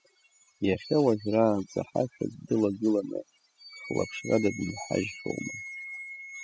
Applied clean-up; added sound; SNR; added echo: classical method spectral subtraction.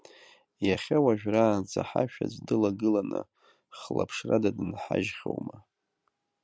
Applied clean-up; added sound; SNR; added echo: none; none; none; none.